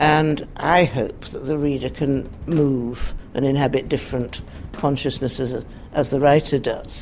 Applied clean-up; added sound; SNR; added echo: none; Drum kit; 20 dB; none.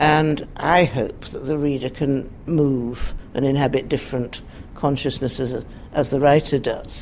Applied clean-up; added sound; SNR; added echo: none; none; none; none.